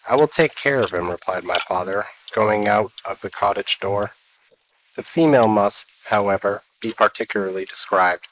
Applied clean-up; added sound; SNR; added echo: neural mask model Resemble Enhance denoiser.